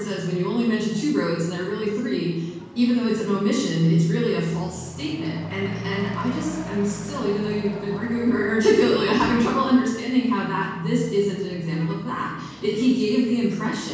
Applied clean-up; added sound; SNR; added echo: none; Accelerating, revving, vroom / Truck; 16 dB; reverberation time 1.2 s.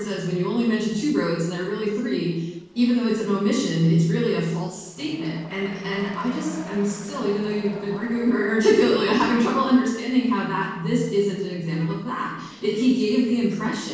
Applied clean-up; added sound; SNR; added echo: neural separator model SepFormer DNS4.